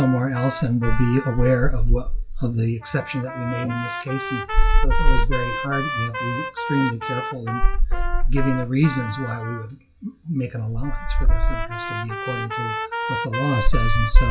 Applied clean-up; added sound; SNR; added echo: classical method WPE with log-MMSE.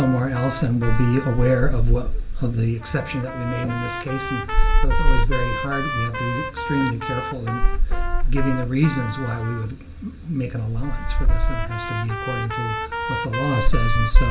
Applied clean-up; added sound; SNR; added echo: none; Trumpet; 11 dB; reverberation time 0.2 s.